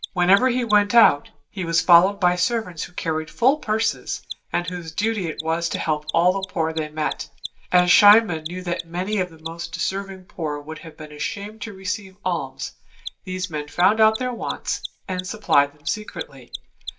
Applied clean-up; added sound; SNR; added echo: none; Mechanisms; 17 dB; reverberation time 0.2 s.